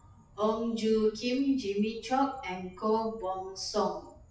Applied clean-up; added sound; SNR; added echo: classical method WPE with log-MMSE.